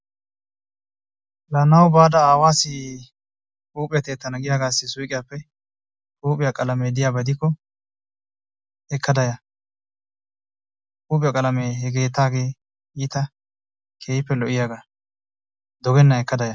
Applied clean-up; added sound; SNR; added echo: none; none; none; none.